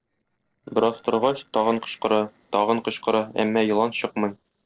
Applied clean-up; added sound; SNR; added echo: neural separator model SepFormer DNS4.